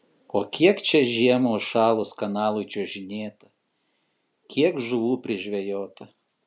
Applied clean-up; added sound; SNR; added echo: none; none; none; none.